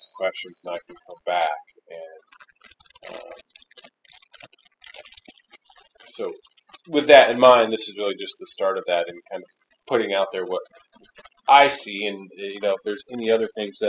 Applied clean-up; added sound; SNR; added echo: classical method spectral subtraction.